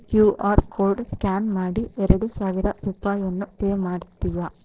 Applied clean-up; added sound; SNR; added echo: neural separator model SepFormer DNS4.